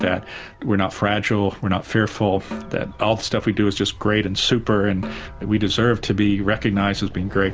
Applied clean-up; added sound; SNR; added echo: none; Gull, seagull / Waves, surf / Siren + Snare drum; 16 dB; none.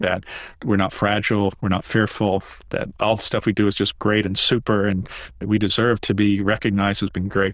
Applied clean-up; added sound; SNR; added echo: neural diffusion model UNIVERSE++.